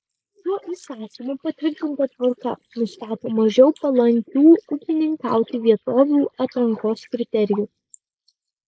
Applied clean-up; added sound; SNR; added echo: neural mask model Resemble Enhance denoiser.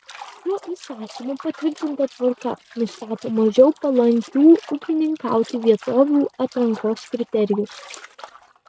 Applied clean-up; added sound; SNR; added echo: neural mask model RNNoise.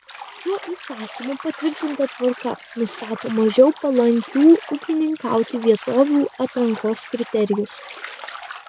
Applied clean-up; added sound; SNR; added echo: none; Bathtub (filling or washing); 16 dB; none.